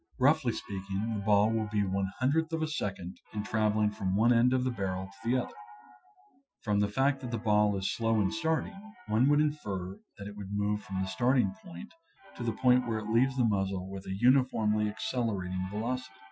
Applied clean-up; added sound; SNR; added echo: classical method Wiener filter.